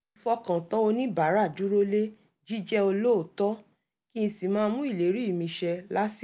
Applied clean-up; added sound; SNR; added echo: none; none; none; none.